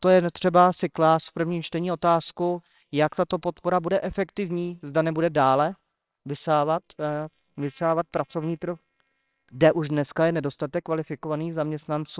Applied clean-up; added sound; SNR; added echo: neural separator model SepFormer WHAMR!.